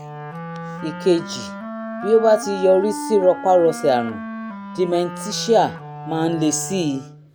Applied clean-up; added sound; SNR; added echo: none; Wind instrument, woodwind instrument; 11 dB; none.